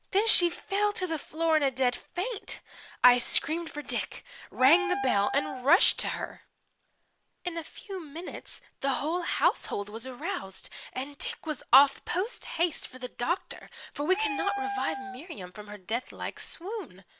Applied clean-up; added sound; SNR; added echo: none; Meow; 7 dB; none.